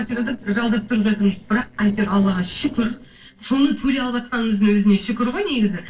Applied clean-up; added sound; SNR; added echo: neural separator model SepFormer DNS4.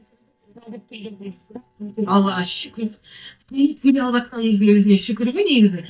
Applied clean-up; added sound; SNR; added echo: neural mask model DeepFilterNet 3.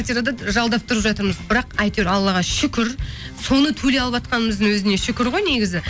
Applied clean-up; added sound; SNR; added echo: none; none; none; none.